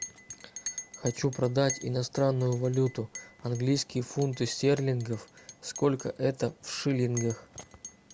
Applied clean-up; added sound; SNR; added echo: none; Chink, clink; 15 dB; none.